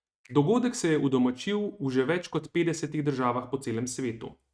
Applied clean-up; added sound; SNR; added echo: neural mask model RNNoise.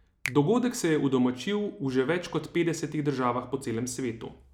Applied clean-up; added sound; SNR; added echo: none; Finger snapping; 17 dB; none.